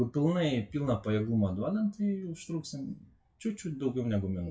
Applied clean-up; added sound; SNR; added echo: classical method WPE with log-MMSE.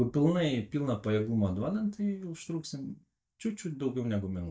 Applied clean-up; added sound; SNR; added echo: neural mask model DeepFilterNet 3.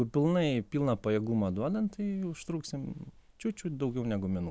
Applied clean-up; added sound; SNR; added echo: none; none; none; none.